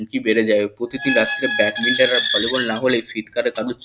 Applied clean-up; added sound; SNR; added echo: none; Squeak; 1 dB; none.